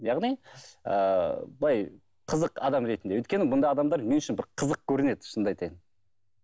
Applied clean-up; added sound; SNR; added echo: none; none; none; none.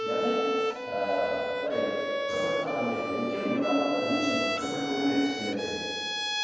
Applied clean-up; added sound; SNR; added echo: none; Bowed string instrument; 2 dB; reverberation time 1.9 s.